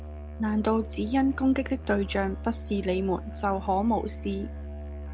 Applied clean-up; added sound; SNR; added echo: none; Musical instrument; 9 dB; none.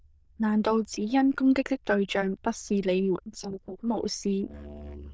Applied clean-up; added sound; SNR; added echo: neural diffusion model UNIVERSE++.